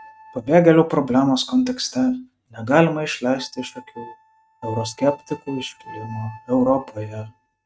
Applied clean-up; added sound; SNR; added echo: neural mask model RNNoise.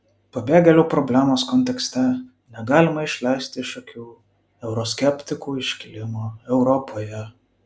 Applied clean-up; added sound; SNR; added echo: none; none; none; none.